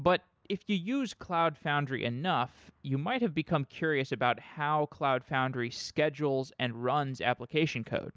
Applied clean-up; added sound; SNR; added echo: none; none; none; none.